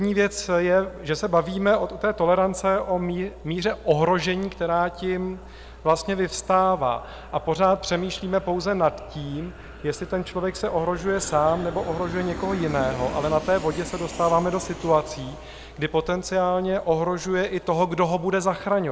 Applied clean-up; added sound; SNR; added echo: none; Aircraft + Engine; 15 dB; none.